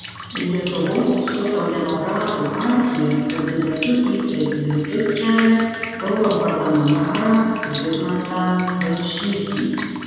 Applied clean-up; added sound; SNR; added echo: none; Drip; 13 dB; reverberation time 2.1 s.